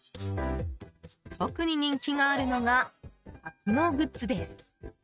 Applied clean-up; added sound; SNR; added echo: neural mask model RNNoise.